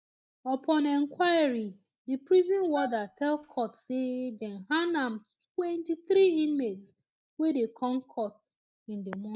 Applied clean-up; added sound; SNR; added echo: neural mask model DeepFilterNet 3.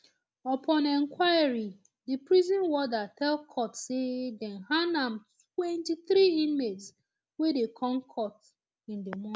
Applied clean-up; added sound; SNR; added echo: none; none; none; none.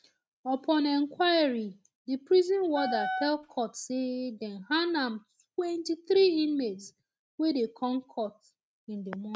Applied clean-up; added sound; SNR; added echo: neural mask model RNNoise.